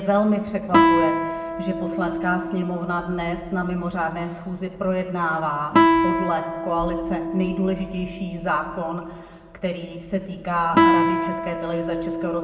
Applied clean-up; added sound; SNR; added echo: none; Guitar; -1 dB; reverberation time 1.5 s.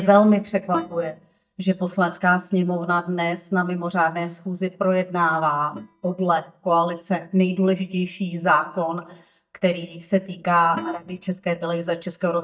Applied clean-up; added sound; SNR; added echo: neural mask model DeepFilterNet 3.